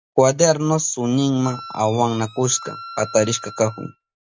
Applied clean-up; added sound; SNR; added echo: none; Wind instrument, woodwind instrument; 17 dB; none.